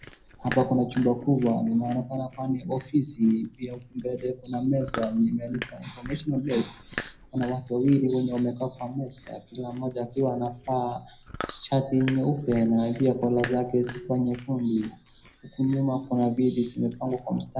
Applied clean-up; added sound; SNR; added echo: none; Chewing, mastication; 16 dB; reverberation time 0.4 s.